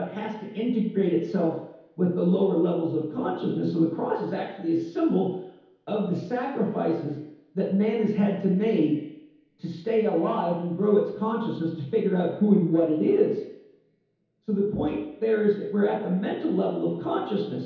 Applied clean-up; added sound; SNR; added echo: none; none; none; reverberation time 2.2 s.